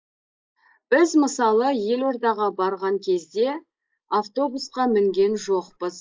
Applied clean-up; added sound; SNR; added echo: neural mask model Resemble Enhance denoiser.